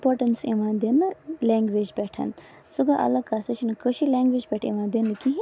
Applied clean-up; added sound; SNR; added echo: none; none; none; none.